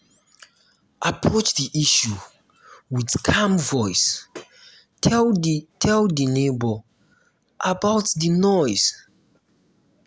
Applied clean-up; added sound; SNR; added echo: none; none; none; none.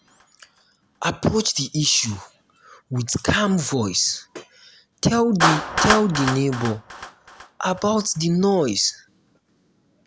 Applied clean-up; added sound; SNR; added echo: none; Clapping; 7 dB; none.